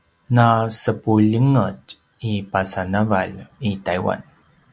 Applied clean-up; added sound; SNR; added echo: none; none; none; none.